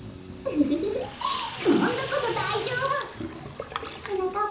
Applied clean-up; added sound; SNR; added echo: none; Sink (filling or washing); 10 dB; reverberation time 0.7 s.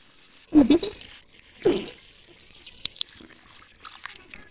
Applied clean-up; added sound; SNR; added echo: neural separator model SepFormer WHAMR!.